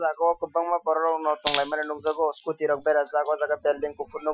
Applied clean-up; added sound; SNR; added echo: classical method Wiener filter.